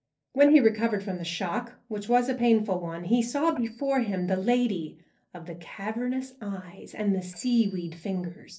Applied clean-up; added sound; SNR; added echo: neural separator model SepFormer DNS4.